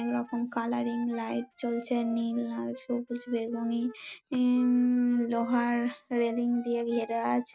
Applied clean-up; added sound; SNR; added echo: neural mask model RNNoise.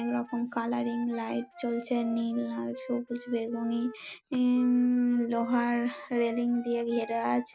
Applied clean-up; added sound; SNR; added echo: none; Wind instrument, woodwind instrument; 17 dB; none.